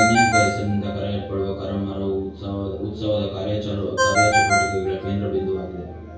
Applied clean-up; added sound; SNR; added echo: none; Ringtone; 0 dB; reverberation time 0.6 s.